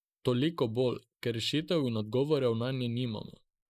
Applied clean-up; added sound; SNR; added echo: neural mask model Resemble Enhance denoiser.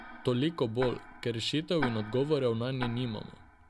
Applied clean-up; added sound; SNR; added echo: none; Tick-tock; 12 dB; none.